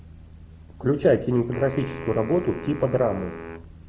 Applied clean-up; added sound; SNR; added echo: none; Wind instrument, woodwind instrument; 14 dB; none.